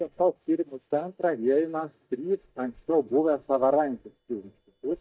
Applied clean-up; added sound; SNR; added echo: neural mask model DeepFilterNet 3.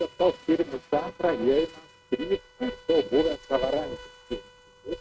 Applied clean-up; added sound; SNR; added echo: neural mask model RNNoise.